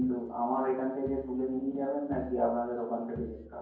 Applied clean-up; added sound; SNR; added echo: none; Crowd; 17 dB; reverberation time 0.9 s.